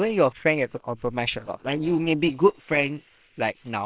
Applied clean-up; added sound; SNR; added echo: neural separator model SepFormer WHAM!.